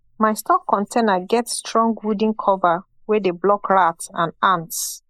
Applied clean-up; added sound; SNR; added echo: neural mask model Resemble Enhance denoiser.